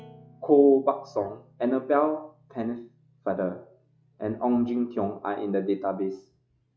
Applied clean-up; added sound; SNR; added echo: classical method log-MMSE.